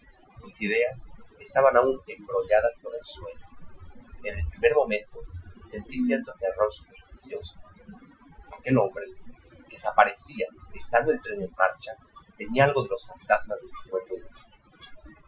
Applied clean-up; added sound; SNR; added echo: classical method Wiener filter.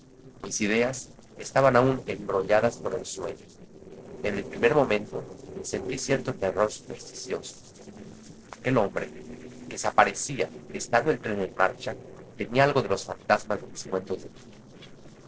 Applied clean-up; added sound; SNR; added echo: neural separator model SepFormer DNS4.